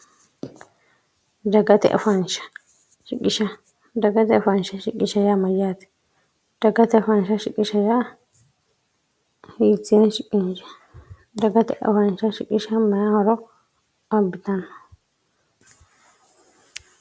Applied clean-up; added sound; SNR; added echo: none; none; none; none.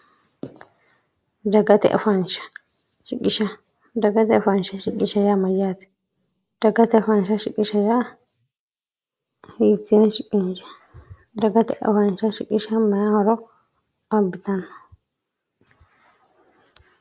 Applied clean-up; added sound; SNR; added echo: neural mask model Resemble Enhance denoiser.